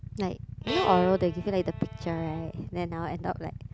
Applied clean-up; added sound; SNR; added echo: none; Idling / Motorcycle + Bowed string instrument; 8 dB; none.